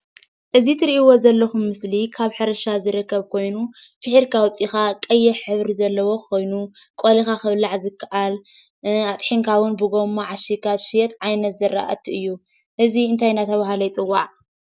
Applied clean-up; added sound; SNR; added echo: none; none; none; none.